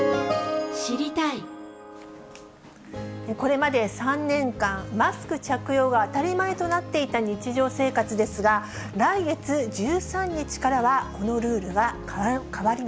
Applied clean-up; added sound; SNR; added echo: none; none; none; none.